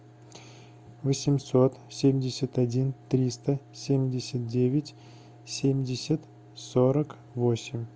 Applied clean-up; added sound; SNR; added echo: none; none; none; none.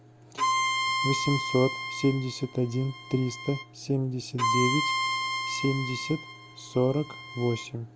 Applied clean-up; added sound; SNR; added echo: none; Bowed string instrument; 2 dB; none.